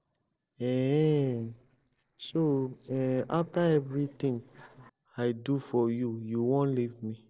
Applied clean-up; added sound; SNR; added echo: neural separator model SepFormer DNS4.